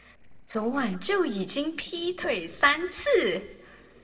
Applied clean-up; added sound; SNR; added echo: neural separator model SepFormer DNS4.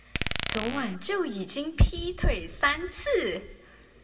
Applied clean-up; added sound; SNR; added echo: none; Glass; 5 dB; reverberation time 1.5 s.